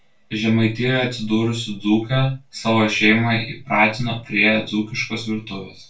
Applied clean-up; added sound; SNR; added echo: none; none; none; reverberation time 0.2 s.